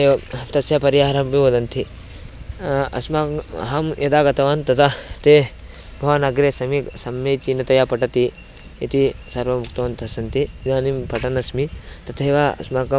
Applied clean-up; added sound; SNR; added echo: none; none; none; none.